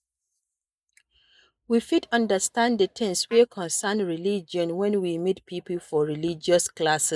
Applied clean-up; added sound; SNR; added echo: neural mask model Resemble Enhance denoiser.